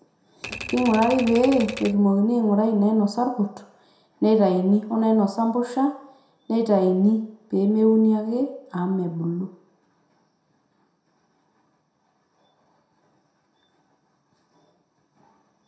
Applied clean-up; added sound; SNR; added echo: none; Typewriter; 12 dB; reverberation time 0.5 s.